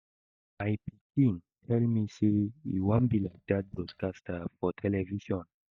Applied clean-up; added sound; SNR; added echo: neural mask model DeepFilterNet 3.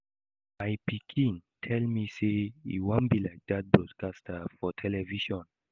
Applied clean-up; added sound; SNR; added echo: none; none; none; none.